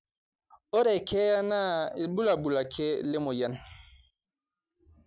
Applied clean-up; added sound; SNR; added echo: none; none; none; none.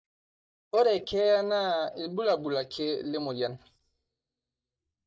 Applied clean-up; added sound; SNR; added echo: neural mask model DeepFilterNet 3.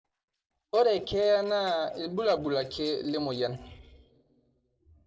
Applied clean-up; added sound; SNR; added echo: neural separator model SepFormer DNS4.